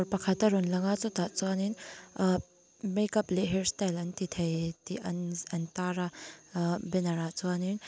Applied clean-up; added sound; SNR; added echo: none; none; none; none.